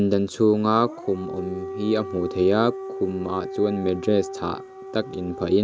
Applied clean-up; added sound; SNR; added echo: none; Siren / Dog; 11 dB; none.